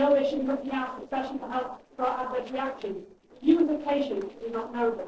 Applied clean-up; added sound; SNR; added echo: neural separator model SepFormer DNS4.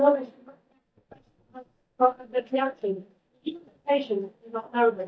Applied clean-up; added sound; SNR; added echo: neural mask model DeepFilterNet 3.